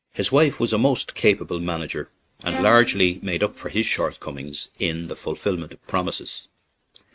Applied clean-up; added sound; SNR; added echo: neural mask model RNNoise.